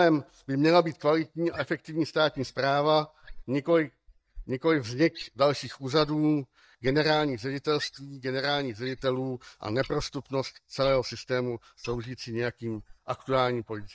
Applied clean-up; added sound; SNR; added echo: neural mask model DeepFilterNet 3.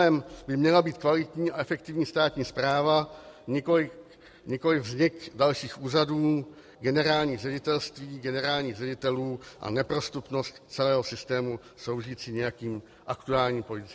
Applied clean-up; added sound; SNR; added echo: none; none; none; none.